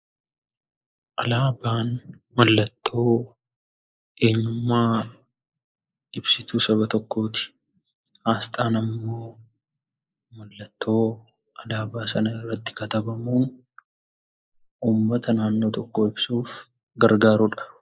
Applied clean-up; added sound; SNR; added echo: neural mask model Resemble Enhance denoiser.